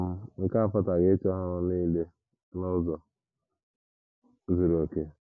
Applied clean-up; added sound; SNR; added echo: none; none; none; none.